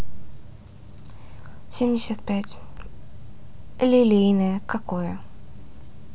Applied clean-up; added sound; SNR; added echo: none; none; none; none.